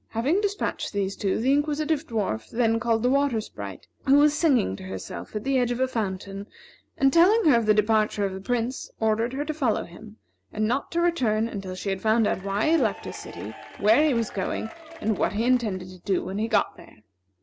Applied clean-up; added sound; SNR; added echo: none; Applause / Crowd / Cheering; 17 dB; none.